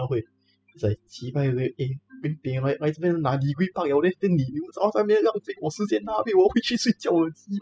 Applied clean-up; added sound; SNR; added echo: classical method spectral subtraction.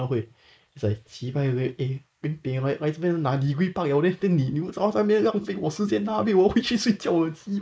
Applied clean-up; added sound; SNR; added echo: neural mask model Resemble Enhance denoiser.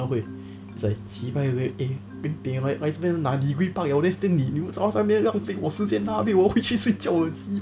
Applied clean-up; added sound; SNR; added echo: none; Marimba, xylophone; 19 dB; none.